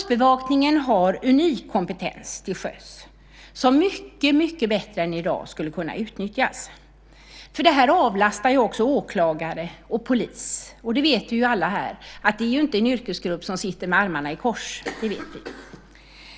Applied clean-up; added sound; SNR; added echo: none; none; none; none.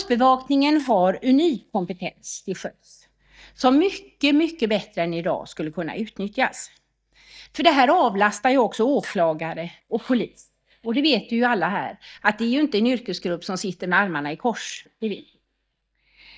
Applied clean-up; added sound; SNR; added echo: neural mask model DeepFilterNet 3.